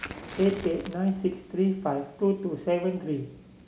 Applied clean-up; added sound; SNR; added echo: none; Fire; 17 dB; none.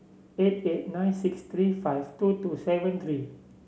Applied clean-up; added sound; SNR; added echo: none; none; none; none.